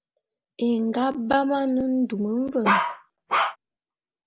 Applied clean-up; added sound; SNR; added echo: none; Bark; -1 dB; none.